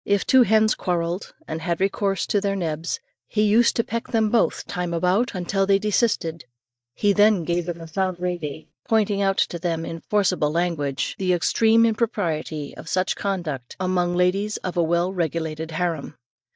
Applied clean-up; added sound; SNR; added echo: neural mask model DeepFilterNet 3.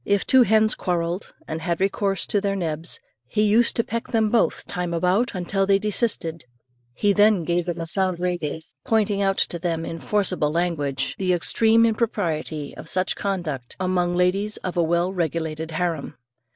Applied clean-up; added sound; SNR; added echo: neural mask model Resemble Enhance denoiser.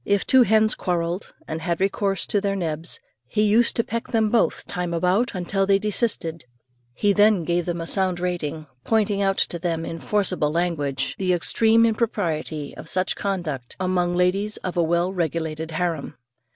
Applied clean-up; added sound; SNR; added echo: none; none; none; none.